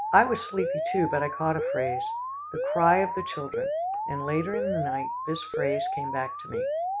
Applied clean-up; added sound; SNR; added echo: none; Alarm; 2 dB; none.